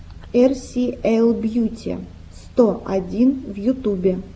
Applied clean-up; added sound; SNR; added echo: none; none; none; none.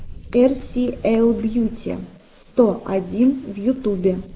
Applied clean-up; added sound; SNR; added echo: neural mask model Resemble Enhance denoiser.